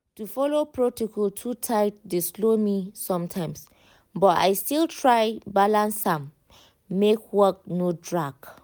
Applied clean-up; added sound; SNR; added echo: none; none; none; none.